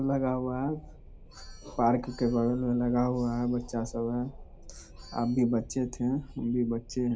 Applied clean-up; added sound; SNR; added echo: none; Wind; 16 dB; none.